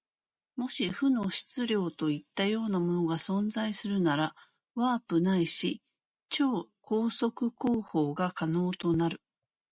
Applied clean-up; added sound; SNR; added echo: none; none; none; none.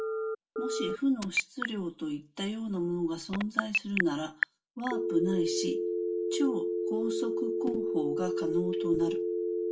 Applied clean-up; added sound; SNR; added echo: none; Telephone; -1 dB; reverberation time 0.2 s.